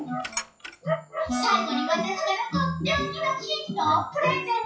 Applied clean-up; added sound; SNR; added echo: classical method WPE with log-MMSE.